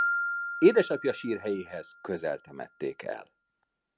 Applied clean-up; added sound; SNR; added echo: none; Piano; 7 dB; none.